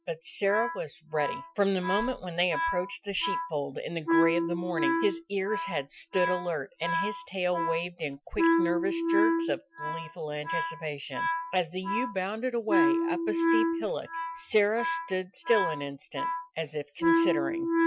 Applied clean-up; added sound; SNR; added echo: classical method Wiener filter.